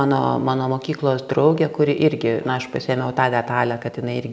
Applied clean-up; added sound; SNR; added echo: none; none; none; none.